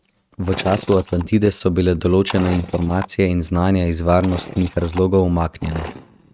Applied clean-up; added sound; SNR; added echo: neural mask model RNNoise.